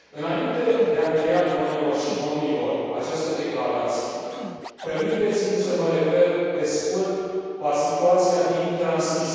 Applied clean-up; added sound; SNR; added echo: none; Scratching (performance technique); 17 dB; reverberation time 2.2 s.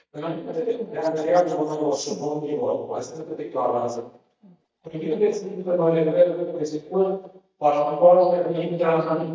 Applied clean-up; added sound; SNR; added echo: neural mask model DeepFilterNet 3.